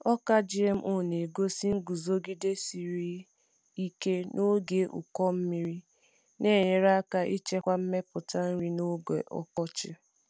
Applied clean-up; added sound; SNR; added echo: none; none; none; none.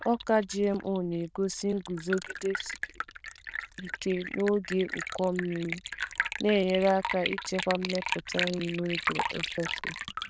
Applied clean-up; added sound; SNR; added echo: neural diffusion model UNIVERSE++.